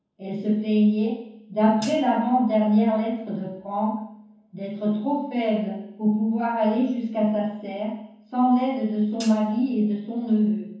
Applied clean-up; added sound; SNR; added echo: none; Hi-hat; 20 dB; reverberation time 0.9 s.